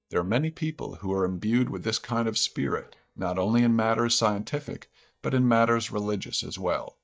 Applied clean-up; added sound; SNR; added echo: neural mask model DeepFilterNet 3.